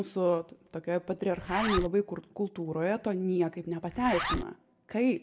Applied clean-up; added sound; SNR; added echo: none; Zipper (clothing); 10 dB; reverberation time 0.6 s.